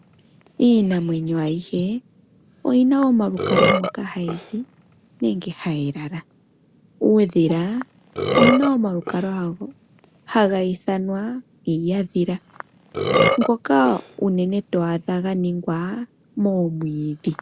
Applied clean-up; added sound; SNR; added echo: none; Burping, eructation; 6 dB; none.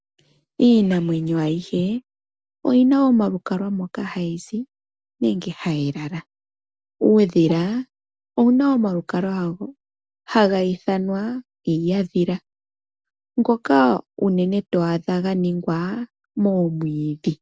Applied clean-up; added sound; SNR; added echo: none; none; none; none.